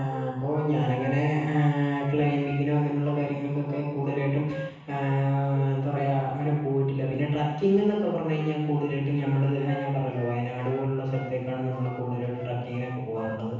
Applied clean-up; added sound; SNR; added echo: none; Wind instrument, woodwind instrument; 18 dB; reverberation time 1.1 s.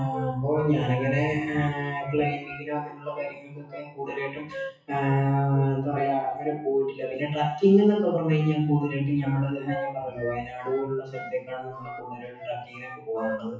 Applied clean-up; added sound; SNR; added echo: classical method WPE with log-MMSE.